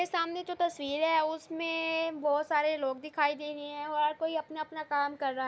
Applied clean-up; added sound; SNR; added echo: none; none; none; none.